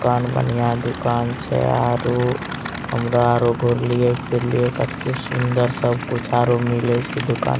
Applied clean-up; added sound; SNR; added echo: none; Idling / Aircraft; 9 dB; none.